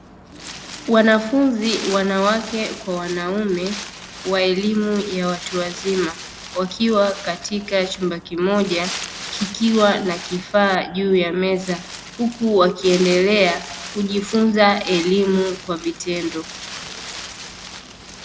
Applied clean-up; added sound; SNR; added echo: none; Wind; 14 dB; none.